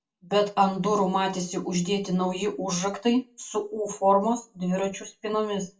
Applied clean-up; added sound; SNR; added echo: none; none; none; reverberation time 0.2 s.